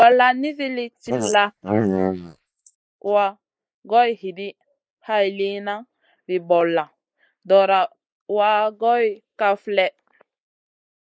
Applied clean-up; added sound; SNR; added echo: neural mask model Resemble Enhance denoiser.